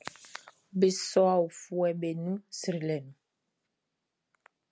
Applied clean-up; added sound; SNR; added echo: none; none; none; none.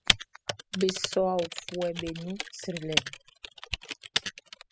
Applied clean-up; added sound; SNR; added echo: classical method spectral subtraction.